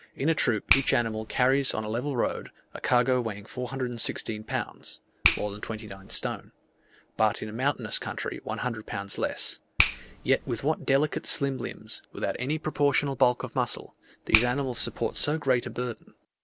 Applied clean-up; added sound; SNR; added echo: none; Finger snapping; 6 dB; none.